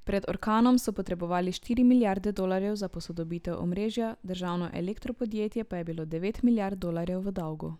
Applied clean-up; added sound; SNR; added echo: none; none; none; none.